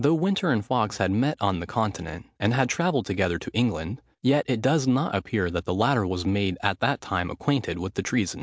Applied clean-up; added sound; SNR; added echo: none; none; none; none.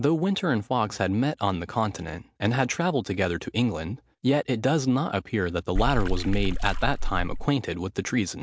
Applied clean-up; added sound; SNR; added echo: none; Water / Splash, splatter; -1 dB; none.